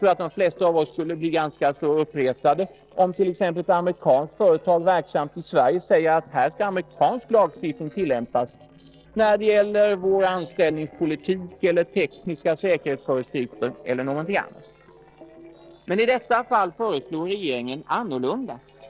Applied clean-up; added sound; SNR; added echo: neural separator model SepFormer DNS4.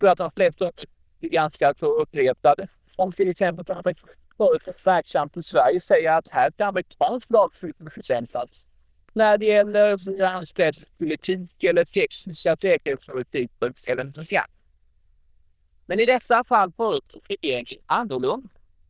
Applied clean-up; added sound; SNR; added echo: neural diffusion model UNIVERSE++.